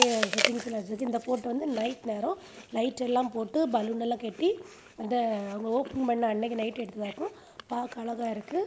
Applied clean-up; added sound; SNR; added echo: none; Chewing, mastication; 7 dB; none.